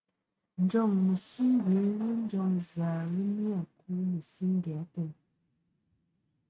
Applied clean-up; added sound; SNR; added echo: neural mask model RNNoise.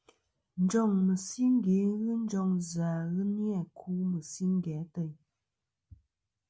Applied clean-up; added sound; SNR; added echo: none; none; none; none.